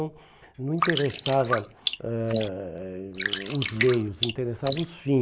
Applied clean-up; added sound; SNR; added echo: neural mask model Resemble Enhance denoiser.